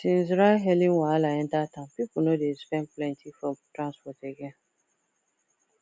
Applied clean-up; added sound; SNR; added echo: none; none; none; none.